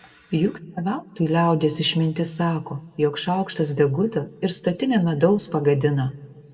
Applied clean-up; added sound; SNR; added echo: none; none; none; reverberation time 0.2 s.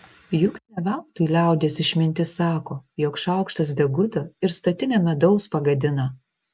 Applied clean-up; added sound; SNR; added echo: none; none; none; none.